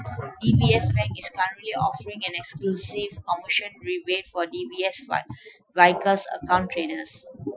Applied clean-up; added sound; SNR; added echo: classical method Wiener filter.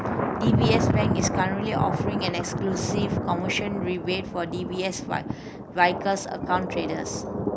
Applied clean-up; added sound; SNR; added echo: none; Thunder; -1 dB; none.